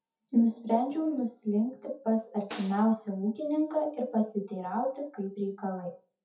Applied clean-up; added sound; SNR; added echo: classical method WPE with log-MMSE.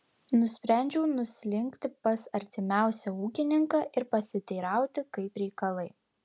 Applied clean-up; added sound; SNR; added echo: none; none; none; none.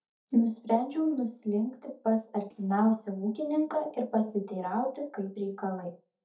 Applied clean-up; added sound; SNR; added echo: neural mask model DeepFilterNet 3.